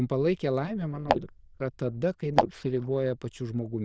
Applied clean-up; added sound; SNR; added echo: neural diffusion model UNIVERSE++.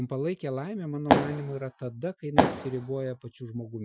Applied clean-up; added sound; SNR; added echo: classical method Wiener filter.